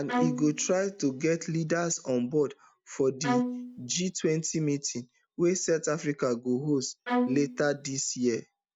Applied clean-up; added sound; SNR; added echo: none; Bowed string instrument; 3 dB; none.